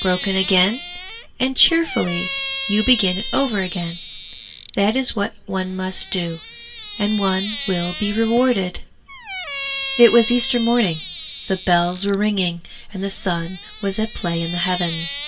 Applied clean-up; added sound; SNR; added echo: none; Squeak; 10 dB; reverberation time 0.1 s.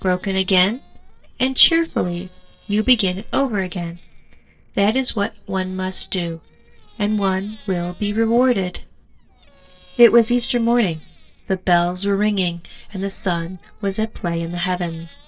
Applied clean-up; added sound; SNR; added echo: neural separator model SepFormer DNS4.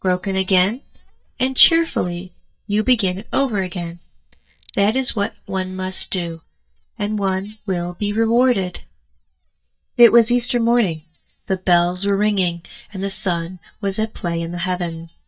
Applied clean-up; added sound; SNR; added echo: neural mask model DeepFilterNet 3.